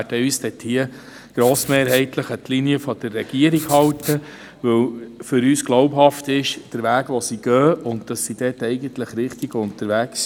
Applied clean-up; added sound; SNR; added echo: none; Writing; 13 dB; none.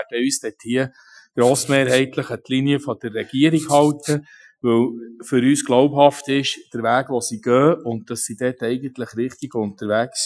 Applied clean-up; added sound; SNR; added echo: classical method Wiener filter.